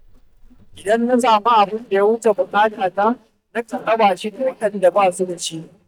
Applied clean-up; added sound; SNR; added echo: neural mask model DeepFilterNet 3.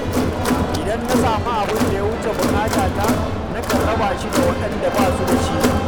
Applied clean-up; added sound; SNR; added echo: none; Crowd; -4 dB; none.